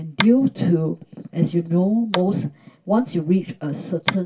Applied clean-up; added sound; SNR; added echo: none; Tap; 11 dB; reverberation time 0.2 s.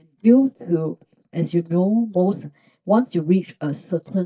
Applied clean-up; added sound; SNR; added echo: neural mask model DeepFilterNet 3.